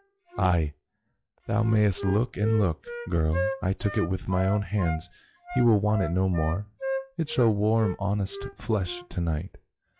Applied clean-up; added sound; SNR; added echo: classical method log-MMSE.